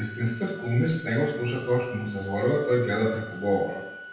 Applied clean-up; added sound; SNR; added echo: none; Organ; 15 dB; reverberation time 0.9 s.